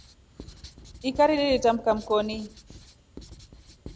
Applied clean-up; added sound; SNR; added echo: none; Writing; 17 dB; none.